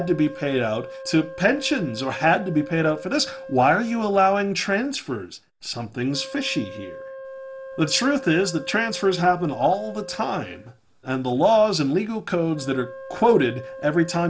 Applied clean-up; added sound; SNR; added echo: none; Wind instrument, woodwind instrument; 16 dB; none.